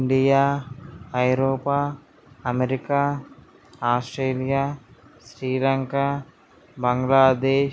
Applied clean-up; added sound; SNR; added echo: none; none; none; none.